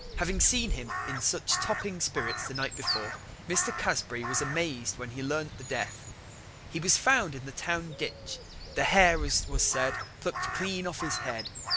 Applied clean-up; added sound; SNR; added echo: none; Crow; 6 dB; none.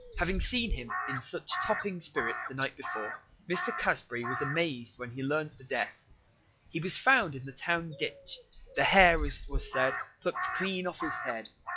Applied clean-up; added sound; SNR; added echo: classical method log-MMSE.